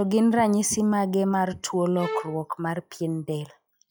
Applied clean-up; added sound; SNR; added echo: classical method log-MMSE.